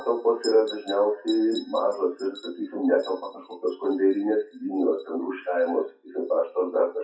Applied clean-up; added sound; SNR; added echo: classical method WPE with log-MMSE.